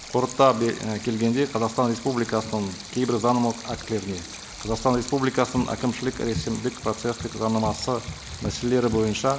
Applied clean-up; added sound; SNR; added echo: none; Stream; 15 dB; none.